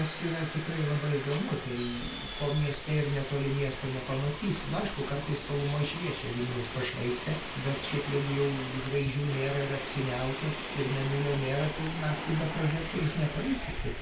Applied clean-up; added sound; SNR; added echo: none; Subway, metro, underground; 7 dB; reverberation time 0.3 s.